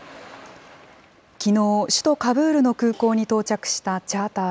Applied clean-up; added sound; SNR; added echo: none; none; none; none.